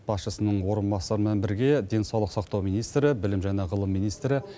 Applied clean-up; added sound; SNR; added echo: none; none; none; none.